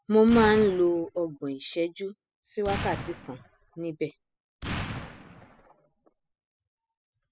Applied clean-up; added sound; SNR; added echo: classical method spectral subtraction.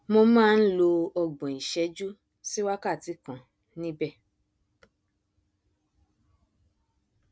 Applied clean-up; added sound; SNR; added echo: none; none; none; none.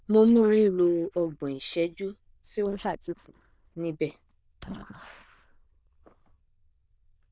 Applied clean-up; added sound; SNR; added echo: neural diffusion model UNIVERSE++.